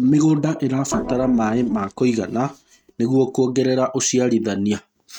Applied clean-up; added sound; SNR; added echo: neural mask model RNNoise.